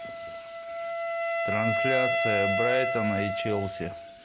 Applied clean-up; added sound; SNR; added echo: none; Wind instrument, woodwind instrument; -3 dB; none.